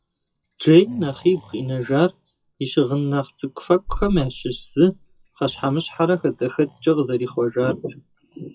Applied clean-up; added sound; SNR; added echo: classical method WPE with log-MMSE.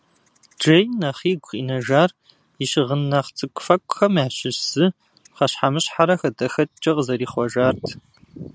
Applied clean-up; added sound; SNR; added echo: none; none; none; none.